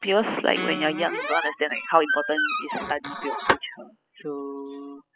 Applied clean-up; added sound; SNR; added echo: classical method spectral subtraction.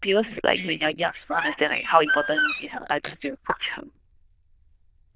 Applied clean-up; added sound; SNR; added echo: neural diffusion model UNIVERSE++.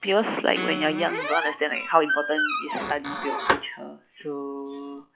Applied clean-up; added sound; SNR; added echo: classical method log-MMSE.